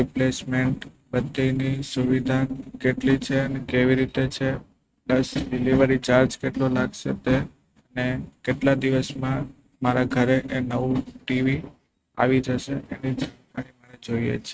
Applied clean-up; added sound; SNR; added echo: neural mask model RNNoise.